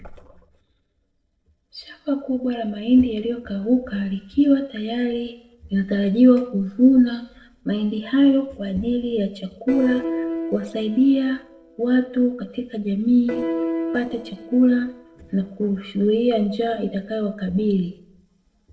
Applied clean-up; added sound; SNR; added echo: neural separator model SepFormer DNS4.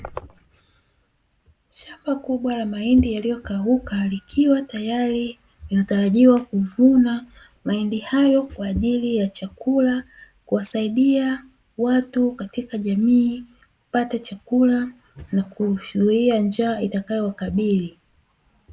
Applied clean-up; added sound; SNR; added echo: none; none; none; none.